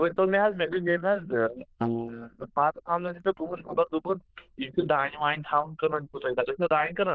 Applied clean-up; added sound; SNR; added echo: neural diffusion model UNIVERSE++.